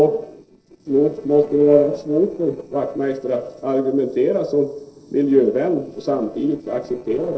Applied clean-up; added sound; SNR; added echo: neural separator model SepFormer DNS4.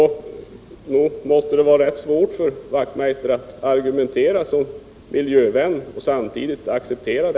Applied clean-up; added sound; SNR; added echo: none; none; none; none.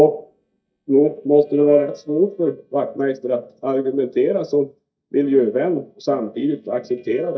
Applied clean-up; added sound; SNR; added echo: neural mask model DeepFilterNet 3.